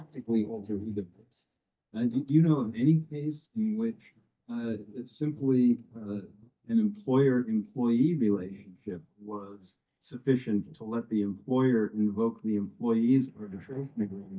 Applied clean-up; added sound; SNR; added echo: neural mask model DeepFilterNet 3.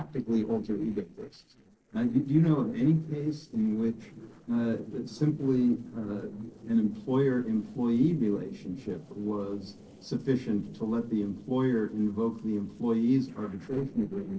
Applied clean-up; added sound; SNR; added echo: neural separator model SepFormer DNS4.